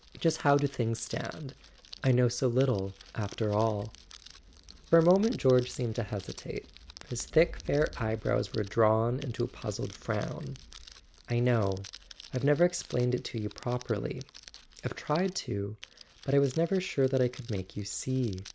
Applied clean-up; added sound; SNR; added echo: none; Crackle + Thunder; 19 dB; none.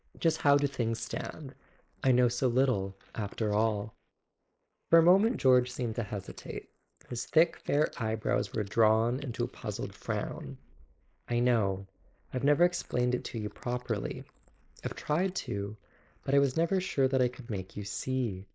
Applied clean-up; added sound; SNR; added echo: neural mask model Resemble Enhance denoiser.